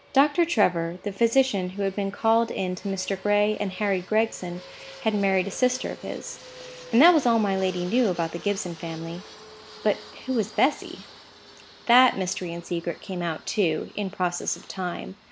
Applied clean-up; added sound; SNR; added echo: none; Fixed-wing aircraft, airplane; 20 dB; none.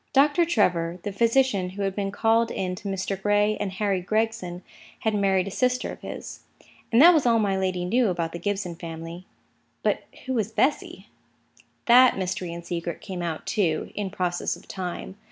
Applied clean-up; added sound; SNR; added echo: none; none; none; none.